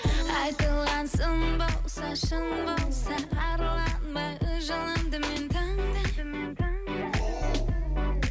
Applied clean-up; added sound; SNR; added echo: none; Dog; 16 dB; none.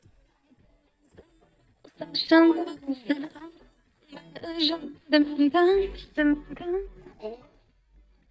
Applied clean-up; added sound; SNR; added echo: neural mask model DeepFilterNet 3.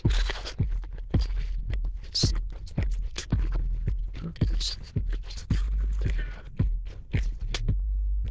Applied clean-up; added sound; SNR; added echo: neural diffusion model UNIVERSE++.